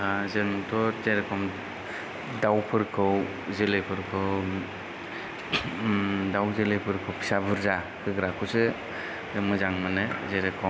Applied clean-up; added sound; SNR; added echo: none; none; none; none.